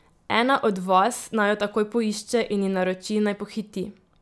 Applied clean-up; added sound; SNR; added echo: none; none; none; none.